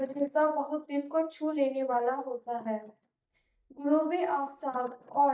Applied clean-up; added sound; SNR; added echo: neural mask model DeepFilterNet 3.